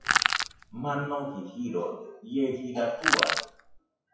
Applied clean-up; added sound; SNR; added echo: classical method WPE with log-MMSE.